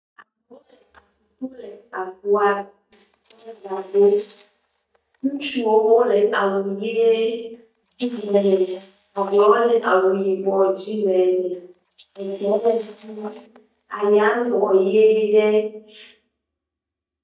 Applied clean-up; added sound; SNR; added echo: neural mask model DeepFilterNet 3.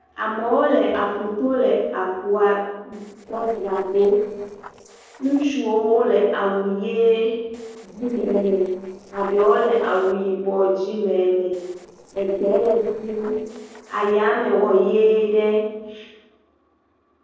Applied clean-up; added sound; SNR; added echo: neural separator model SepFormer DNS4.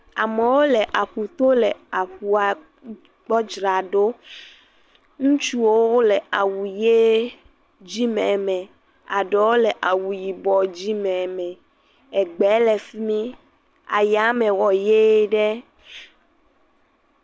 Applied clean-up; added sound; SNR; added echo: none; none; none; none.